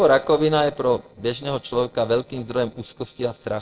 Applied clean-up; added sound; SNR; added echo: neural separator model SepFormer DNS4.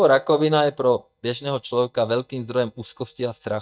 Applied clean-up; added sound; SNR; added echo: neural mask model DeepFilterNet 3.